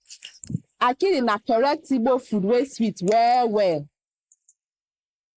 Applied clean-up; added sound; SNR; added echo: neural mask model Resemble Enhance denoiser.